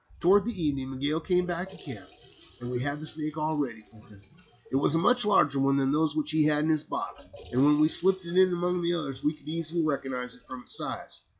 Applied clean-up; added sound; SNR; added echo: classical method log-MMSE.